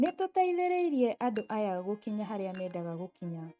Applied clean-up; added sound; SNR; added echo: neural mask model RNNoise.